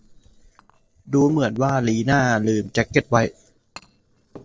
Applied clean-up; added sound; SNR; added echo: neural separator model SepFormer DNS4.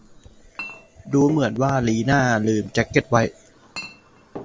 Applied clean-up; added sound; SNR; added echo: none; Chink, clink; 18 dB; none.